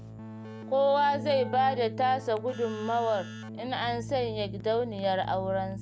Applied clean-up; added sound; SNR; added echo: none; Keyboard (musical); 11 dB; none.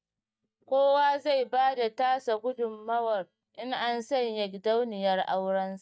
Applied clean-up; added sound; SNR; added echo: neural mask model DeepFilterNet 3.